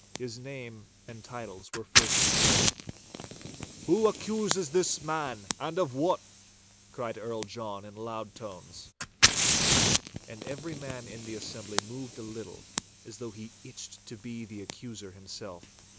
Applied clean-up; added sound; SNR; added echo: none; Fire; -3 dB; none.